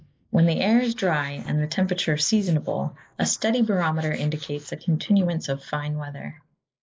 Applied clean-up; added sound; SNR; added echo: neural mask model Resemble Enhance denoiser.